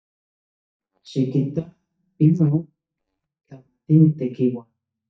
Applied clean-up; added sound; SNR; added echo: neural mask model DeepFilterNet 3.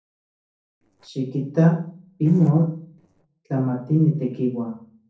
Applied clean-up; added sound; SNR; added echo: neural separator model SepFormer DNS4.